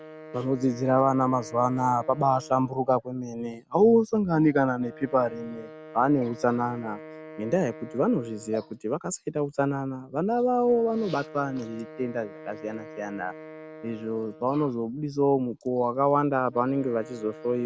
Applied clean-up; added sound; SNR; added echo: none; Wind instrument, woodwind instrument; 19 dB; none.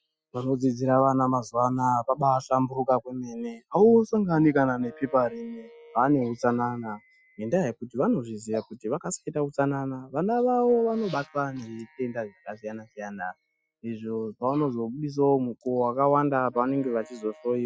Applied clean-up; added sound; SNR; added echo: classical method Wiener filter.